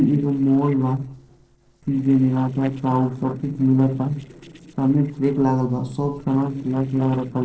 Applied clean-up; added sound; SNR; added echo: neural separator model SepFormer DNS4.